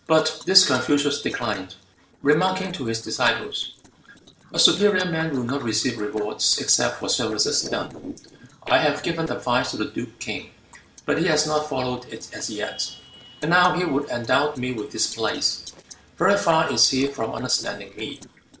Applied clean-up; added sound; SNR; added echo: neural separator model SepFormer DNS4.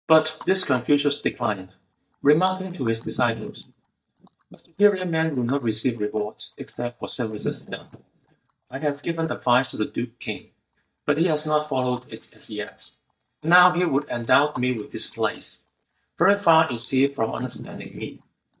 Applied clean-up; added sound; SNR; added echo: neural mask model DeepFilterNet 3.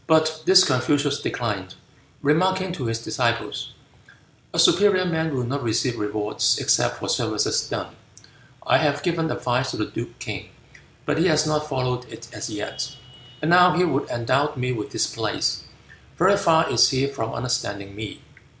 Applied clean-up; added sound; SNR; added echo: none; none; none; none.